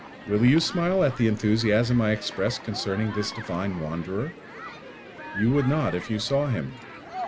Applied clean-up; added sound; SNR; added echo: none; Human group actions; 14 dB; none.